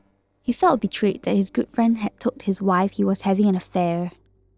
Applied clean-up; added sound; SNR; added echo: neural separator model SepFormer DNS4.